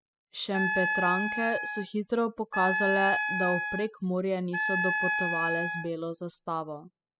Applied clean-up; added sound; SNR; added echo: classical method spectral subtraction.